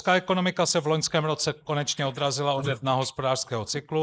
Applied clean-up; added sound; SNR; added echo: neural mask model Resemble Enhance denoiser.